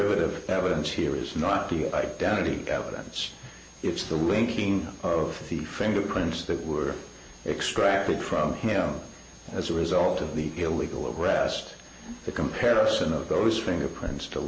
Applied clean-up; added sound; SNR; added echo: none; none; none; none.